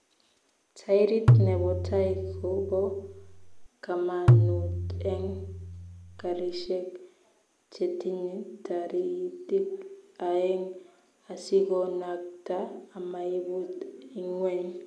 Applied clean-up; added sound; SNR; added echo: none; Tabla; -5 dB; none.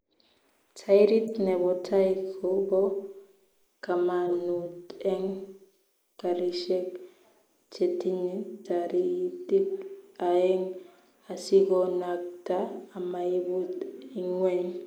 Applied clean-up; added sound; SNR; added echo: neural mask model Resemble Enhance denoiser.